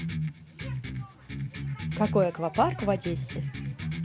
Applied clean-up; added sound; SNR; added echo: none; Electric guitar; 3 dB; none.